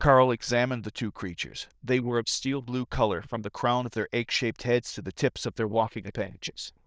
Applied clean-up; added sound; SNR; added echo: neural diffusion model UNIVERSE++.